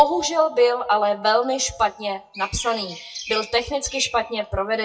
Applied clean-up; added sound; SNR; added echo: classical method WPE with log-MMSE.